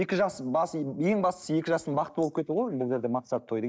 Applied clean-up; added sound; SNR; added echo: neural mask model DeepFilterNet 3.